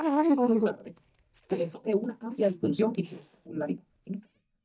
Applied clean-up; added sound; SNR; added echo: neural mask model DeepFilterNet 3.